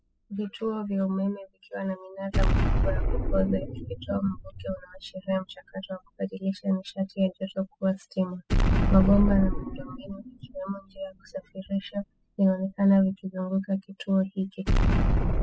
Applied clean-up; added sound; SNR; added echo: classical method spectral subtraction.